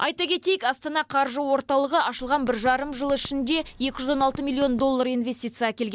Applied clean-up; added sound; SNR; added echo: none; Typing; 18 dB; none.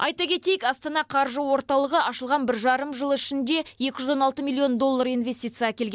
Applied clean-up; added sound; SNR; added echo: none; none; none; none.